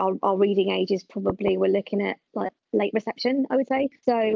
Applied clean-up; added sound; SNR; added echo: none; none; none; none.